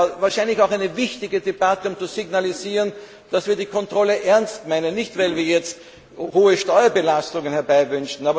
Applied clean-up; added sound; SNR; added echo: none; none; none; none.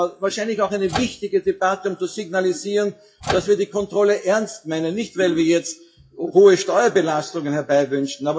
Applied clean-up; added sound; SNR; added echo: classical method WPE with log-MMSE.